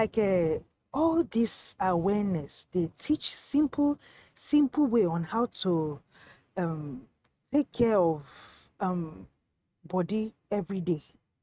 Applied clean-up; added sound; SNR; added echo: neural mask model RNNoise.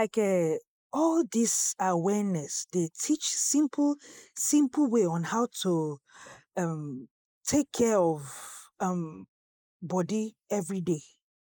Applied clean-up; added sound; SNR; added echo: neural mask model Resemble Enhance denoiser.